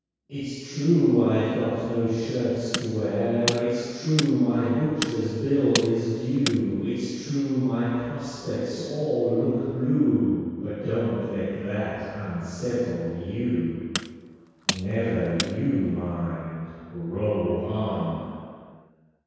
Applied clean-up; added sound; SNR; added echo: none; Tools; 9 dB; reverberation time 2.0 s.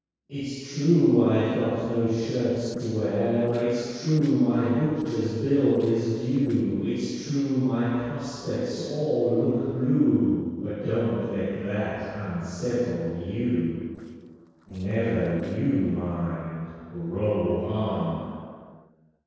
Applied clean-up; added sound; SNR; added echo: neural separator model SepFormer DNS4.